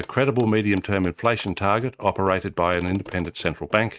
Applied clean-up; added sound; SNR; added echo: neural mask model RNNoise.